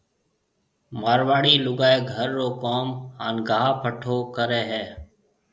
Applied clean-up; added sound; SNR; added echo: none; none; none; none.